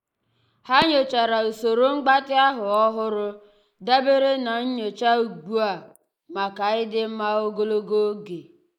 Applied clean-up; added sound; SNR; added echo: neural mask model Resemble Enhance denoiser.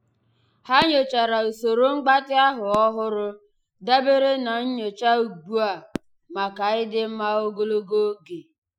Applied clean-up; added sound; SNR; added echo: classical method Wiener filter.